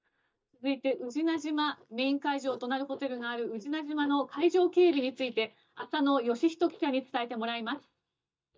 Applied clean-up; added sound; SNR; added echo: neural mask model DeepFilterNet 3.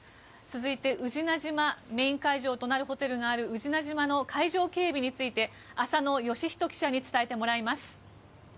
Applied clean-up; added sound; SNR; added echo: none; none; none; none.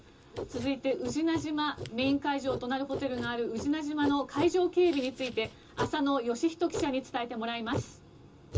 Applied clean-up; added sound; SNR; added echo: none; Writing; 10 dB; reverberation time 0.2 s.